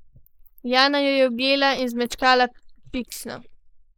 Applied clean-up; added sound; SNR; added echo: neural mask model Resemble Enhance denoiser.